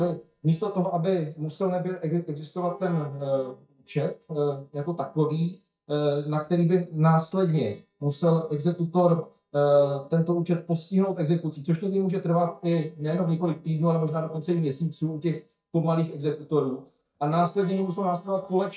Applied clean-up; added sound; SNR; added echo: neural mask model DeepFilterNet 3.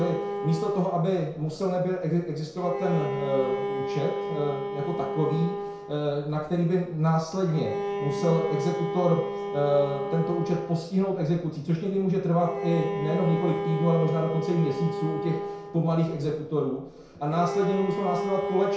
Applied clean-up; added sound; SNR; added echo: none; Bowed string instrument; 6 dB; reverberation time 0.5 s.